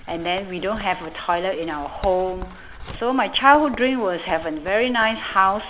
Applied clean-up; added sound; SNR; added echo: none; Writing; 18 dB; none.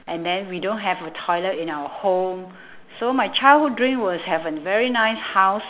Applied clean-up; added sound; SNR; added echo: none; none; none; none.